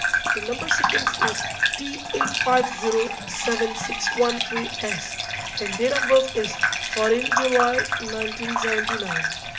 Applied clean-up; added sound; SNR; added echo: none; Bathtub (filling or washing) / Gurgling; 0 dB; reverberation time 0.6 s.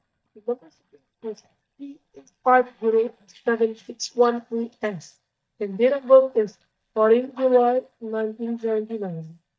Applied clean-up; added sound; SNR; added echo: neural mask model DeepFilterNet 3.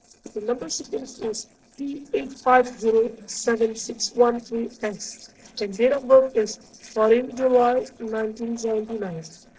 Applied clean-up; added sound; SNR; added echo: neural separator model SepFormer DNS4.